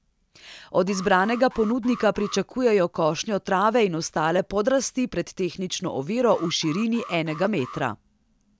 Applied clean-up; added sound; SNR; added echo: none; Alarm; 17 dB; none.